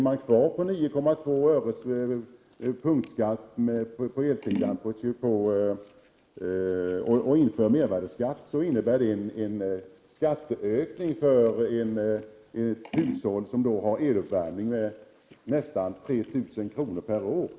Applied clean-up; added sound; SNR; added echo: neural mask model Resemble Enhance denoiser.